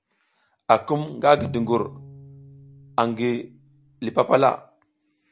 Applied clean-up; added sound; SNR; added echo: none; Bowed string instrument; 16 dB; none.